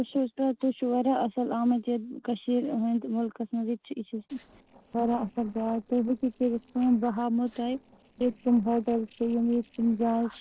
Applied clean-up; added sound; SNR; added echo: neural separator model SepFormer DNS4.